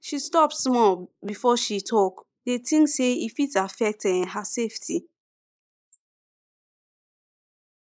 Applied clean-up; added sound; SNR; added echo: neural mask model Resemble Enhance denoiser.